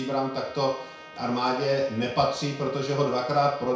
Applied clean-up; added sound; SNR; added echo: none; Trumpet; 19 dB; reverberation time 0.5 s.